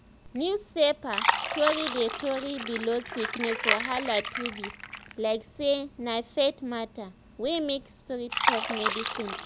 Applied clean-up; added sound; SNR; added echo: none; Fill (with liquid); 2 dB; none.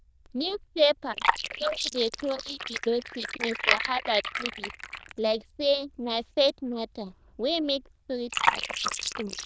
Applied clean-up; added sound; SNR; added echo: neural diffusion model UNIVERSE++.